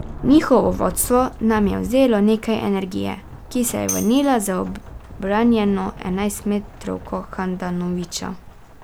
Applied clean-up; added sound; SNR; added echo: none; Rain / Thunderstorm + Tambourine; 15 dB; none.